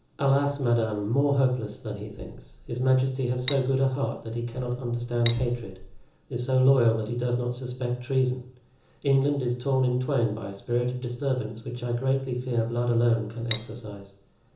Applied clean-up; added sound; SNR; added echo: none; Cutlery, silverware; 8 dB; reverberation time 0.6 s.